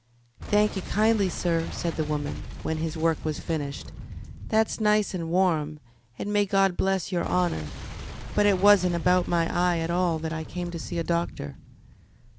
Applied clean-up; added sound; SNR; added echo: none; Boom; 11 dB; none.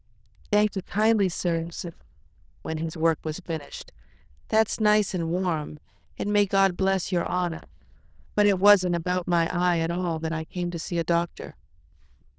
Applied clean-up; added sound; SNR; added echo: neural diffusion model UNIVERSE++.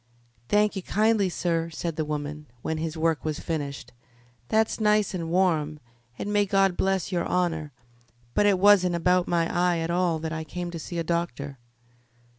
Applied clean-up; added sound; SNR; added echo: none; none; none; none.